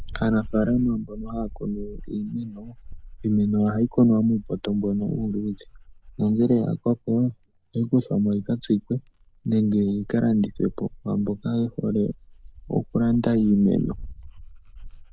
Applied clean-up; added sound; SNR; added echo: none; Dog; 16 dB; none.